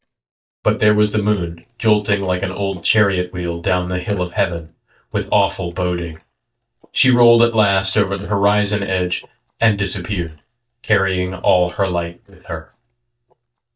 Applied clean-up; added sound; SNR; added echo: neural mask model DeepFilterNet 3.